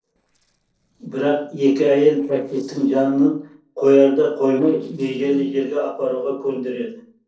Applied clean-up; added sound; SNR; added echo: neural separator model SepFormer DNS4.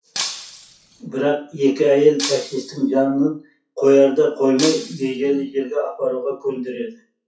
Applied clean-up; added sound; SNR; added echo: classical method WPE with log-MMSE.